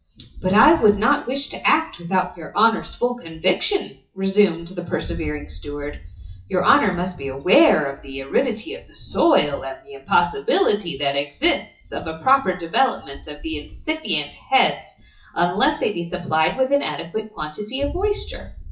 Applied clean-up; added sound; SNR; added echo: classical method WPE with log-MMSE.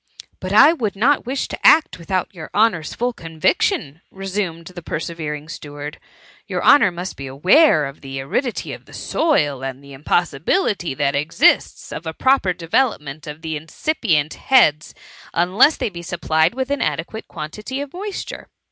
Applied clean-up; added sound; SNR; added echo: none; none; none; none.